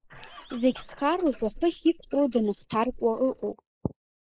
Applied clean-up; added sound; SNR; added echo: neural mask model Resemble Enhance denoiser.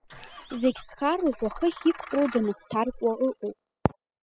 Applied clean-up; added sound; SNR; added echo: classical method spectral subtraction.